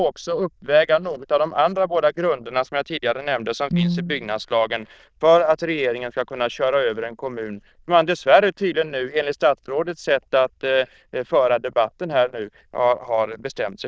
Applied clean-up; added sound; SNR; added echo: neural diffusion model UNIVERSE++.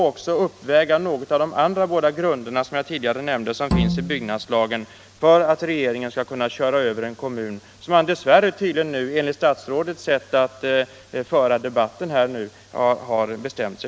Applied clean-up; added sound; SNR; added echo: none; Bowed string instrument; 3 dB; none.